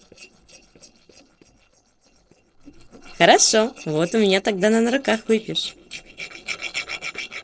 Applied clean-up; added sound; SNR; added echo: neural separator model SepFormer DNS4.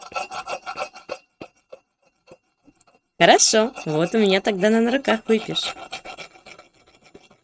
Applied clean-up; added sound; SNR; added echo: neural mask model RNNoise.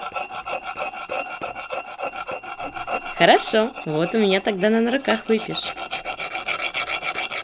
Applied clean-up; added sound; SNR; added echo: none; Tools; 6 dB; none.